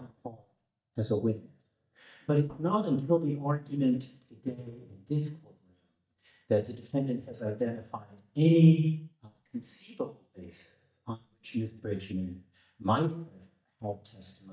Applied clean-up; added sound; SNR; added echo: neural mask model DeepFilterNet 3.